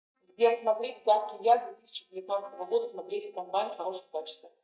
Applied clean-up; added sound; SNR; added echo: neural mask model DeepFilterNet 3.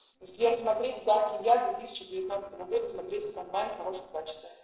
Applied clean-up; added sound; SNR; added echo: neural separator model SepFormer DNS4.